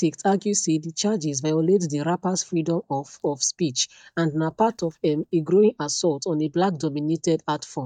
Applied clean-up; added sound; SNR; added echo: neural mask model DeepFilterNet 3.